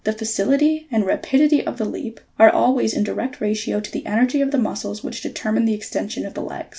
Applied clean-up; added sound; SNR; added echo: none; none; none; none.